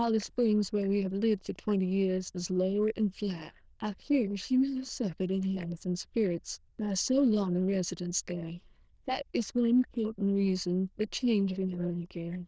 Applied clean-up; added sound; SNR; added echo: neural diffusion model UNIVERSE++.